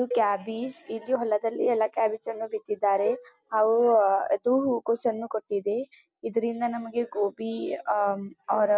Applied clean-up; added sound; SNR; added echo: none; Cowbell; 14 dB; none.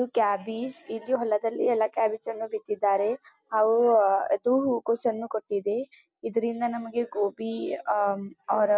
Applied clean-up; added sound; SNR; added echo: none; none; none; none.